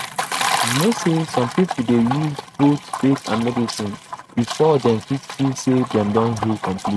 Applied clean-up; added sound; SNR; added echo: neural mask model RNNoise.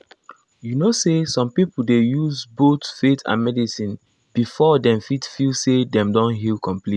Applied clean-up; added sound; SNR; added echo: none; none; none; none.